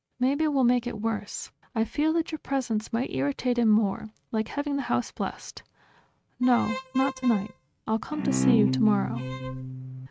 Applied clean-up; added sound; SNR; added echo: neural mask model RNNoise.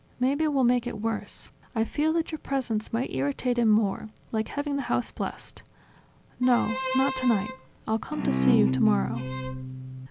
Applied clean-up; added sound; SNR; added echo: none; Bowed string instrument; 2 dB; none.